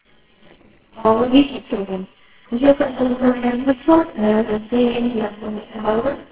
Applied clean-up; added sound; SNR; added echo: neural separator model SepFormer WHAMR!.